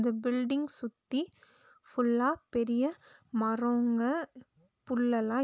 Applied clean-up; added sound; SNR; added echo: none; none; none; none.